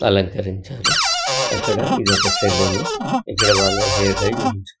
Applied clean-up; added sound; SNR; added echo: classical method Wiener filter.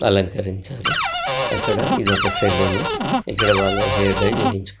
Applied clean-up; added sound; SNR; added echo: none; Cupboard open or close; -2 dB; none.